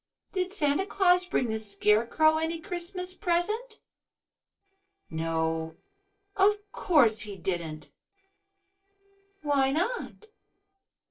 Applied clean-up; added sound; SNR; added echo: neural separator model SepFormer DNS4.